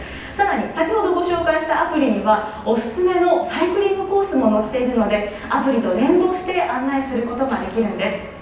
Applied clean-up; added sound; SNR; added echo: none; none; none; reverberation time 0.9 s.